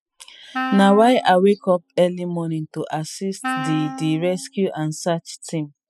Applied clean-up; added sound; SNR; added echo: classical method spectral subtraction.